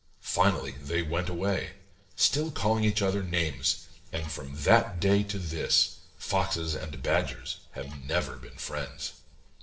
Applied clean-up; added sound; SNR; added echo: neural separator model SepFormer DNS4.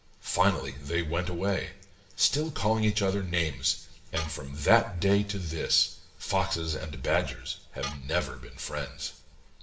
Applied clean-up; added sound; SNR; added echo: none; Tools; 13 dB; reverberation time 0.7 s.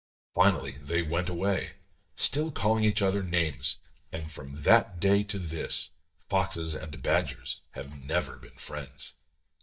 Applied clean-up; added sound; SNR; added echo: neural mask model DeepFilterNet 3.